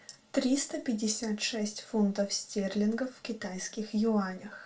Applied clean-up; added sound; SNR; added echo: none; none; none; reverberation time 0.2 s.